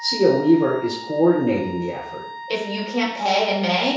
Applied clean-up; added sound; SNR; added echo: none; Wind instrument, woodwind instrument; 15 dB; reverberation time 0.7 s.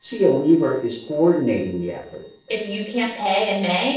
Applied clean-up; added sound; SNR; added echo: neural separator model SepFormer DNS4.